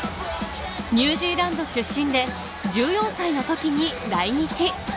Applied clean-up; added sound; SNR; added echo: none; none; none; none.